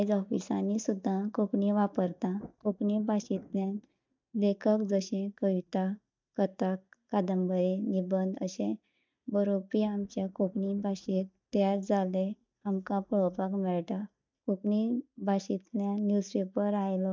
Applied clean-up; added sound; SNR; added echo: neural mask model DeepFilterNet 3.